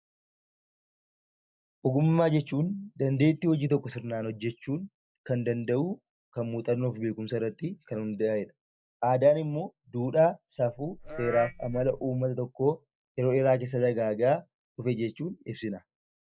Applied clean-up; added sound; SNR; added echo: neural mask model DeepFilterNet 3.